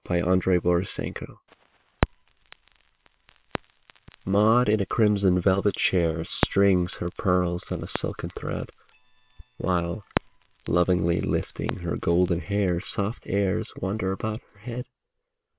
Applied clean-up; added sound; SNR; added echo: neural separator model SepFormer WHAM!.